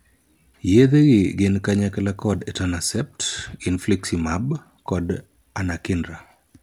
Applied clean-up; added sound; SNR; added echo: none; none; none; none.